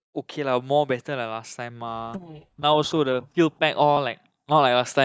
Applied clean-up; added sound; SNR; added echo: neural mask model DeepFilterNet 3.